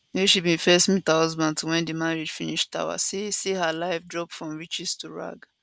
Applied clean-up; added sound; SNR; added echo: none; none; none; none.